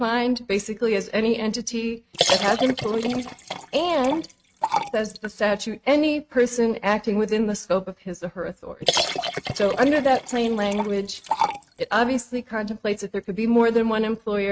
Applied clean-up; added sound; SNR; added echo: neural mask model RNNoise.